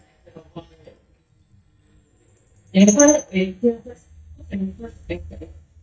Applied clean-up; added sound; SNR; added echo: neural mask model DeepFilterNet 3.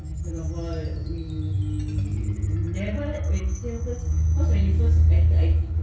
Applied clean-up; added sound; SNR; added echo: neural separator model SepFormer DNS4.